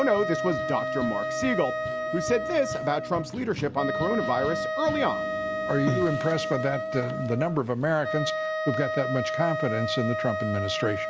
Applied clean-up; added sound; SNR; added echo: none; Wind instrument, woodwind instrument; 3 dB; none.